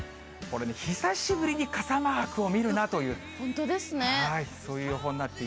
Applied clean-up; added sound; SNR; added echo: none; none; none; none.